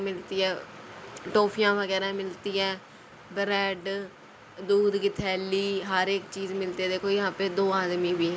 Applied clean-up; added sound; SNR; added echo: none; none; none; none.